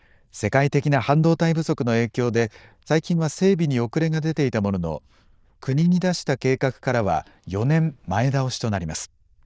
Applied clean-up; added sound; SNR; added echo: neural diffusion model UNIVERSE++.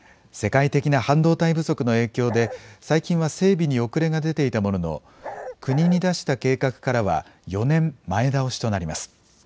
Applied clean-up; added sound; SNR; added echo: none; Bark; 13 dB; none.